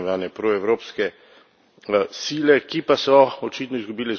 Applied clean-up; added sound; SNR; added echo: none; none; none; none.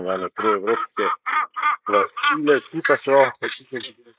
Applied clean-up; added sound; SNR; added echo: neural mask model Resemble Enhance denoiser.